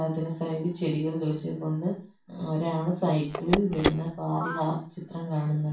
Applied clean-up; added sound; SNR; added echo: none; Telephone; 4 dB; reverberation time 0.4 s.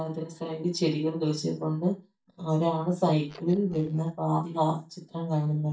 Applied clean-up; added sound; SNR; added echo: neural mask model DeepFilterNet 3.